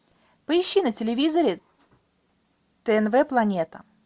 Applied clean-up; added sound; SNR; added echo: none; none; none; none.